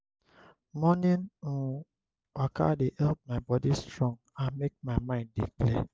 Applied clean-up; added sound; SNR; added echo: none; none; none; none.